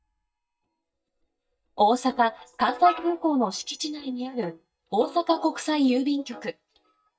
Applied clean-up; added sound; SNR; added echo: neural mask model DeepFilterNet 3.